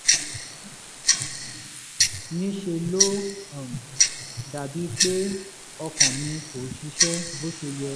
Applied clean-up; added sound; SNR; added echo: neural mask model Resemble Enhance denoiser.